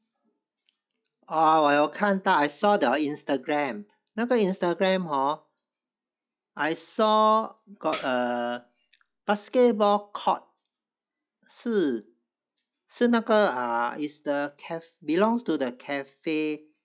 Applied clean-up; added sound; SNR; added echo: classical method log-MMSE.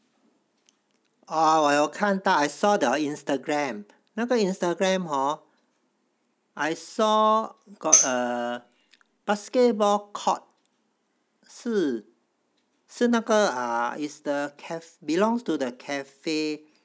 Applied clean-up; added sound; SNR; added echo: none; Tambourine; -1 dB; none.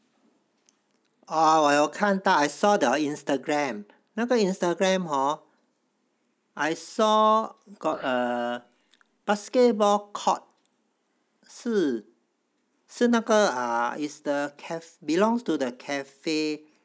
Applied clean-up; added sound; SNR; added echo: neural mask model Resemble Enhance denoiser.